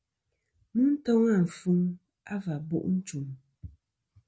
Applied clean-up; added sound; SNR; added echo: none; none; none; none.